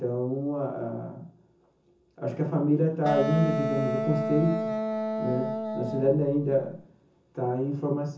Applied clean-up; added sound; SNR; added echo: none; Wind instrument, woodwind instrument; 2 dB; reverberation time 0.6 s.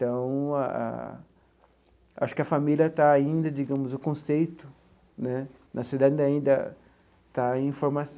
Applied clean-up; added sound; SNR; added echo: none; none; none; none.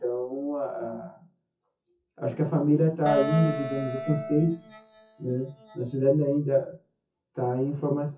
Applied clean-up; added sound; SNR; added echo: classical method WPE with log-MMSE.